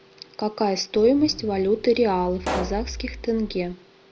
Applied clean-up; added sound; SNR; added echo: none; Explosion + Zipper (clothing); 11 dB; none.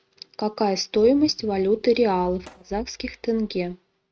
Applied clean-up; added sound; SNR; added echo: neural mask model RNNoise.